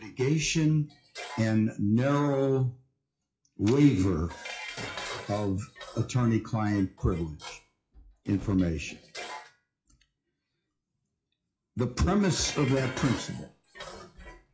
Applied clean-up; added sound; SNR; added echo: classical method WPE with log-MMSE.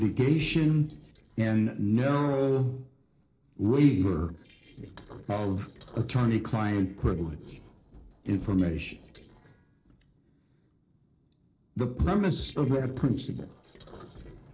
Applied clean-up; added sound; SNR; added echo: neural separator model SepFormer DNS4.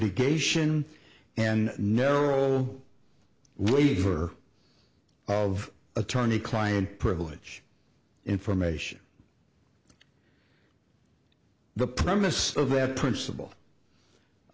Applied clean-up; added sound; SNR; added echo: none; none; none; none.